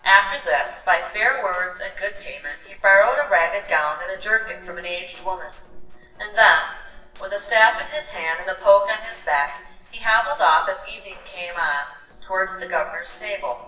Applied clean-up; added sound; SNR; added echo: neural separator model SepFormer DNS4.